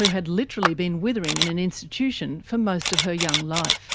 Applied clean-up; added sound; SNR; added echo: none; Clapping + Camera; 3 dB; none.